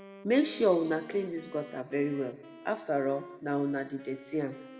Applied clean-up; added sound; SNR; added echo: none; Wind instrument, woodwind instrument; 18 dB; reverberation time 1.2 s.